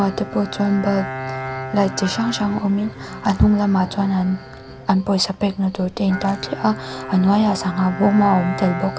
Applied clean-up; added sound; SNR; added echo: none; Bowed string instrument; 12 dB; none.